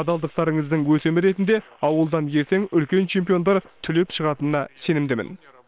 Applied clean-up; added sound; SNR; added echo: neural separator model SepFormer WHAM!.